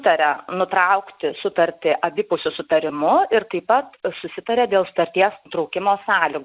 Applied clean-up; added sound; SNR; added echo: none; none; none; none.